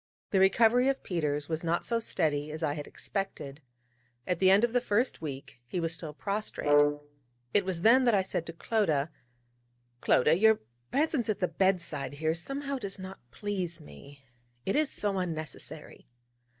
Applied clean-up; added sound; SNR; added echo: neural mask model DeepFilterNet 3.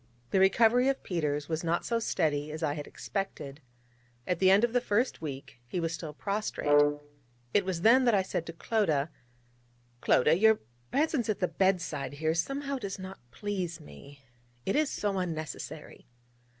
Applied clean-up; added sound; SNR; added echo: none; Brass instrument; 1 dB; none.